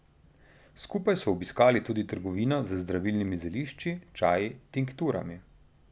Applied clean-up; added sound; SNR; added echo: none; none; none; none.